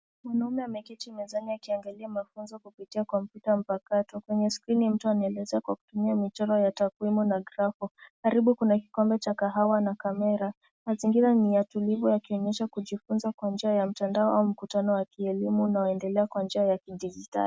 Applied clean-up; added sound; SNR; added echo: none; none; none; none.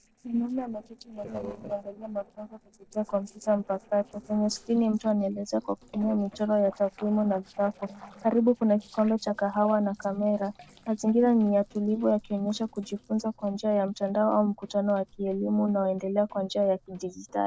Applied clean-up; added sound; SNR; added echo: neural separator model SepFormer DNS4.